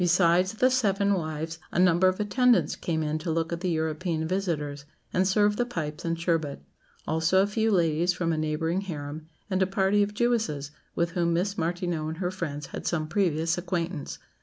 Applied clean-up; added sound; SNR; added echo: none; none; none; none.